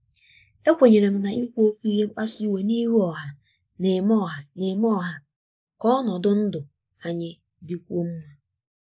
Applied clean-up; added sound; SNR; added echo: neural mask model Resemble Enhance denoiser.